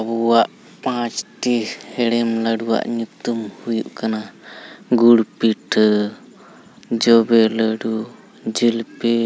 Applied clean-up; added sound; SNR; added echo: none; none; none; none.